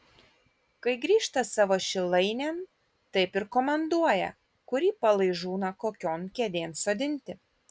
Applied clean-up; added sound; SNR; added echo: none; none; none; none.